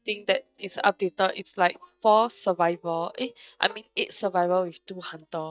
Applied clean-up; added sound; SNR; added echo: neural mask model DeepFilterNet 3.